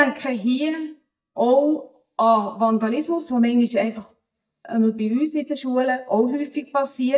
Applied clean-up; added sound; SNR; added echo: neural mask model DeepFilterNet 3.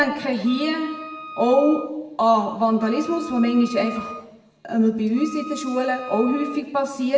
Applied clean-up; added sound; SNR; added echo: none; Wind instrument, woodwind instrument; 15 dB; reverberation time 1.0 s.